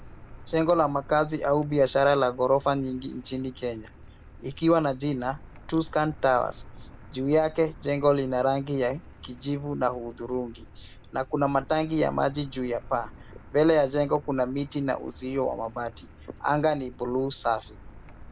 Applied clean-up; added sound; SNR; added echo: none; Car; 19 dB; none.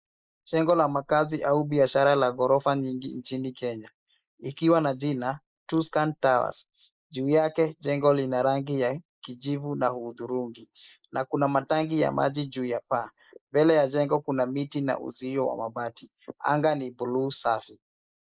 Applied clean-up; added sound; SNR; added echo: neural mask model Resemble Enhance denoiser.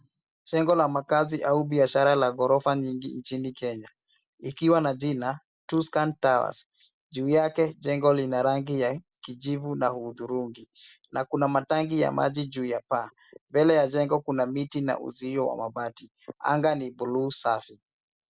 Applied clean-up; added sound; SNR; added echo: none; none; none; none.